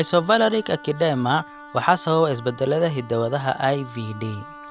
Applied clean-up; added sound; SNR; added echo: none; Wind instrument, woodwind instrument; 19 dB; none.